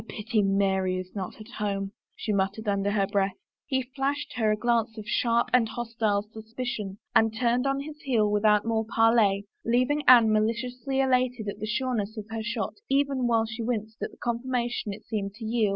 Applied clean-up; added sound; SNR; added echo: none; none; none; none.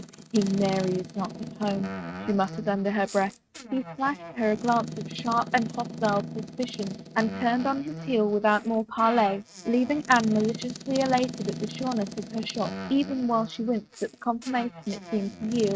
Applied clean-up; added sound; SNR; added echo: neural mask model RNNoise.